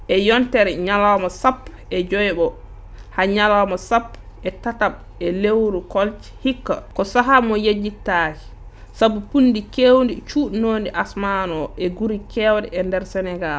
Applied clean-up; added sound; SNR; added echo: none; none; none; none.